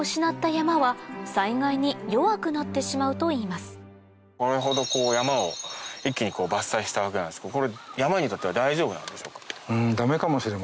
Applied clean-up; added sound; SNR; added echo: none; none; none; none.